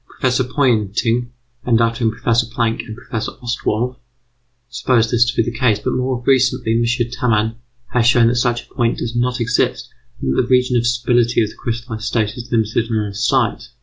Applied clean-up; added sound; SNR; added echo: none; none; none; none.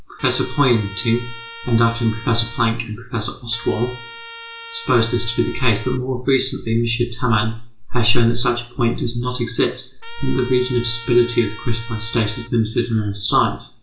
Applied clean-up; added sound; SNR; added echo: none; Trumpet; 17 dB; reverberation time 0.4 s.